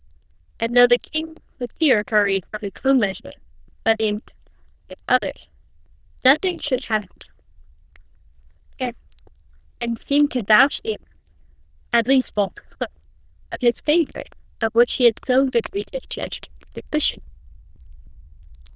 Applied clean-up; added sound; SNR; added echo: neural diffusion model UNIVERSE++.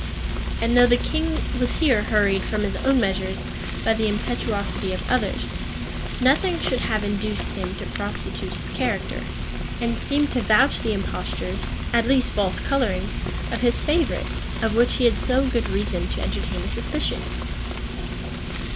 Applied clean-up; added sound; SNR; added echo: none; Frying (food); 2 dB; none.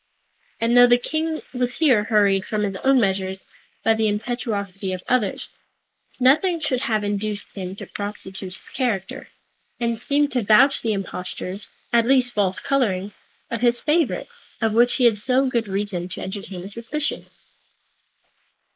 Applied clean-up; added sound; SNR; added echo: neural mask model Resemble Enhance denoiser.